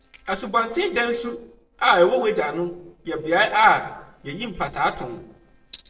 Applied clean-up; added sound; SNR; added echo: neural separator model SepFormer DNS4.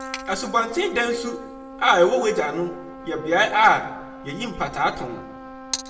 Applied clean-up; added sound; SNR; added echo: none; Trumpet; 15 dB; reverberation time 0.6 s.